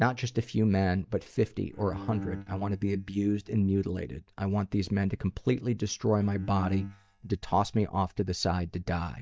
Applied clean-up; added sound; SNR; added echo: neural mask model DeepFilterNet 3.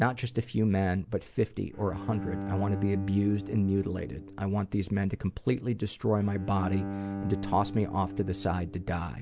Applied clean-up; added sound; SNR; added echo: none; Bowed string instrument; 10 dB; none.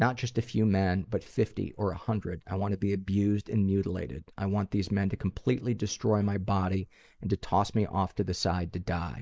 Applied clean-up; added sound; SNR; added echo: neural mask model Resemble Enhance denoiser.